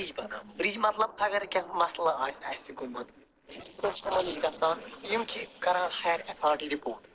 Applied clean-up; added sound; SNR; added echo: neural separator model SepFormer DNS4.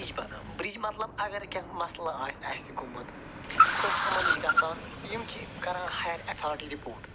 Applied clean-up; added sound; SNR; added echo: none; Car; -4 dB; none.